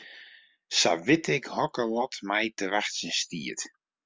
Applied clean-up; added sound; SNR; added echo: none; none; none; none.